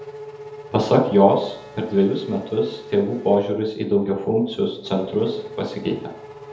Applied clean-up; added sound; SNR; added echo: none; Race car, auto racing / Accelerating, revving, vroom; 18 dB; reverberation time 0.7 s.